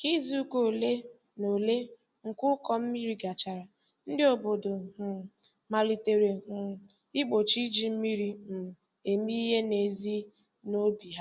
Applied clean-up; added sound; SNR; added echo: none; none; none; none.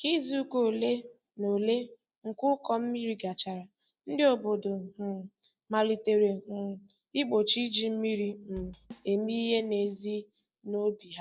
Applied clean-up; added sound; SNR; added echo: neural mask model DeepFilterNet 3.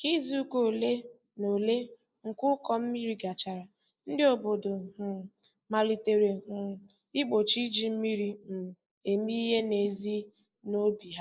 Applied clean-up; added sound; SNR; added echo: neural mask model Resemble Enhance denoiser.